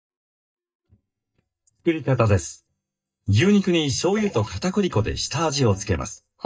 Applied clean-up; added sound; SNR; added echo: neural mask model DeepFilterNet 3.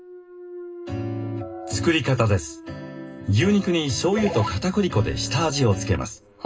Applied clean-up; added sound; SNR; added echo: none; Thump, thud; 18 dB; reverberation time 0.2 s.